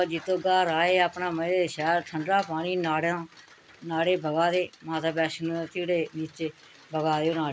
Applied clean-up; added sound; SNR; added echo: none; none; none; none.